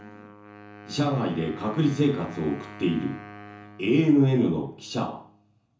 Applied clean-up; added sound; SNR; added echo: none; Wind instrument, woodwind instrument; 18 dB; reverberation time 0.9 s.